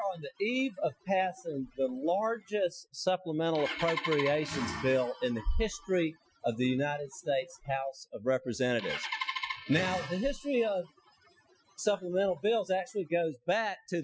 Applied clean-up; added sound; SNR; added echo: classical method Wiener filter.